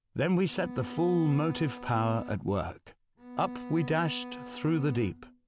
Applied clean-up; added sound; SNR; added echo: none; Bowed string instrument; 13 dB; none.